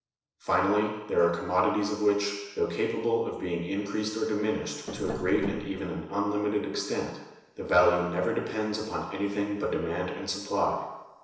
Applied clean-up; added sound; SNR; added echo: neural separator model SepFormer DNS4.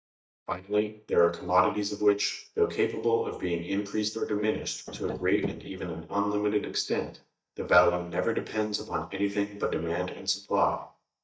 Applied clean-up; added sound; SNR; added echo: neural mask model DeepFilterNet 3.